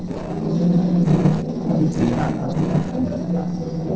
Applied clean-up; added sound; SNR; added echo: neural separator model SepFormer DNS4.